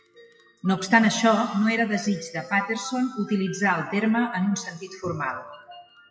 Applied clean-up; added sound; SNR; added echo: classical method WPE with log-MMSE.